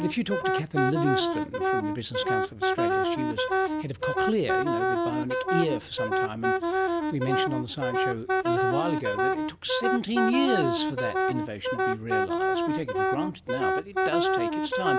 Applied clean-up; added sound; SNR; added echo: none; Wind instrument, woodwind instrument; -5 dB; none.